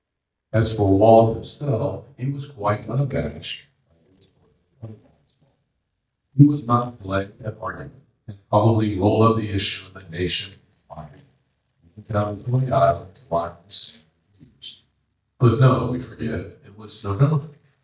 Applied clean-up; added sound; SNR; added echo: neural mask model DeepFilterNet 3.